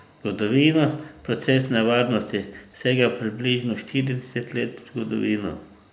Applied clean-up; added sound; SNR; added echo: none; none; none; none.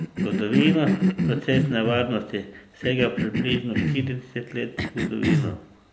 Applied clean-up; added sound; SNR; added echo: none; Cough; 0 dB; none.